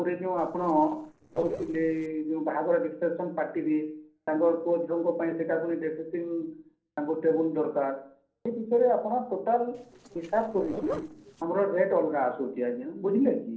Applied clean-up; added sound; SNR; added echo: neural separator model SepFormer DNS4.